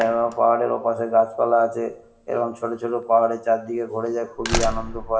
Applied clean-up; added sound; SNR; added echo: none; Slam; 11 dB; reverberation time 0.7 s.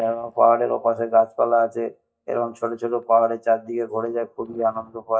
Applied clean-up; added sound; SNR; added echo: neural mask model DeepFilterNet 3.